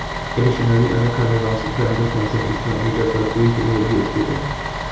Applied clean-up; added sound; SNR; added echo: none; Bus; 7 dB; reverberation time 0.4 s.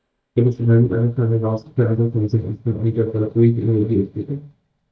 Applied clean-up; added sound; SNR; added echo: neural mask model DeepFilterNet 3.